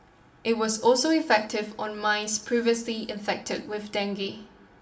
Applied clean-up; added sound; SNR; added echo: none; none; none; reverberation time 0.7 s.